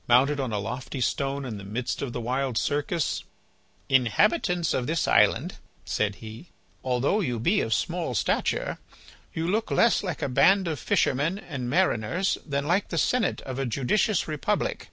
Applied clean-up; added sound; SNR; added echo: none; none; none; none.